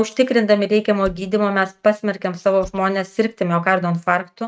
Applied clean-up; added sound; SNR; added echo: neural mask model RNNoise.